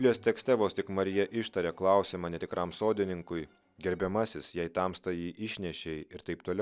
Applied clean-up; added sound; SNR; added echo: none; none; none; none.